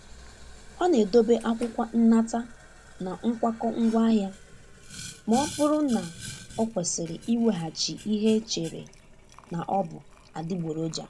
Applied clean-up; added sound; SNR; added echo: none; Boiling; 18 dB; none.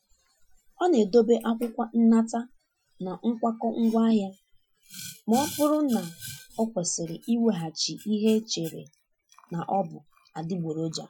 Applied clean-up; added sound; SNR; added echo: classical method Wiener filter.